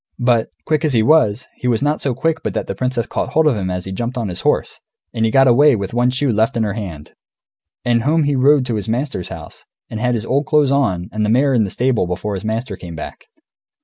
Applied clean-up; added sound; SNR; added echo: none; none; none; none.